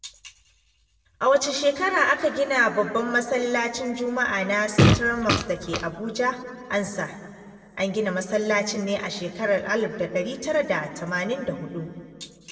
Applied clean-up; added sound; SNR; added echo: none; Fart; -4 dB; reverberation time 1.7 s.